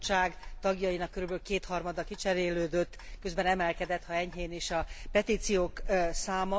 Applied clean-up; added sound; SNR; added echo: none; Clock; 9 dB; none.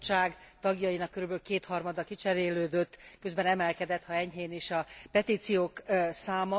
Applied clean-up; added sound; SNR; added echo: none; none; none; none.